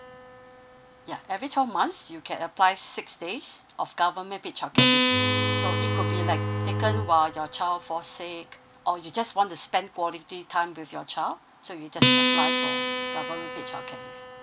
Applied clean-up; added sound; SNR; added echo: none; Bowed string instrument + Acoustic guitar; -2 dB; none.